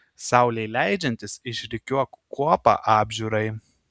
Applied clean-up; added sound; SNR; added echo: none; none; none; none.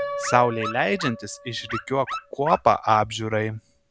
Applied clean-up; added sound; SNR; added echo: none; Piano + Dog; 10 dB; none.